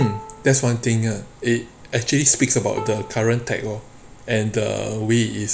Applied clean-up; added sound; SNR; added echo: none; Bowed string instrument; 18 dB; none.